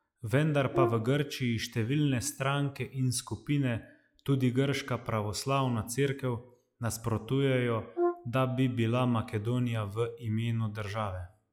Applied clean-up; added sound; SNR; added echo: classical method log-MMSE.